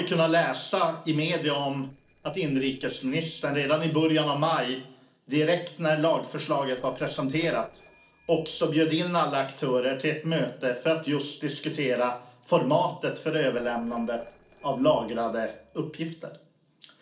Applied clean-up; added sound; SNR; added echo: neural separator model SepFormer DNS4.